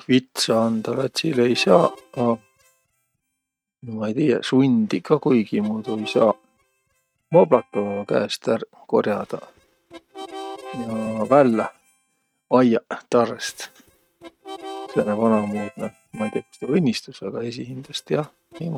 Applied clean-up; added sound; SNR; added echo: neural mask model RNNoise.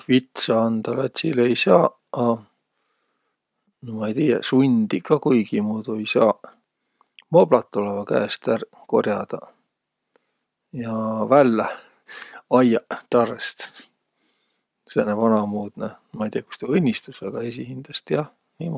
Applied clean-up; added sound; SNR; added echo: none; none; none; none.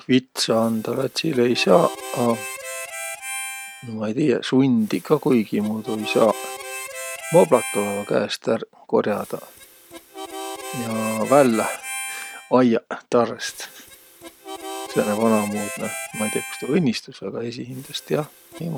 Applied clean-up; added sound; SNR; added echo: none; Harmonica; 12 dB; none.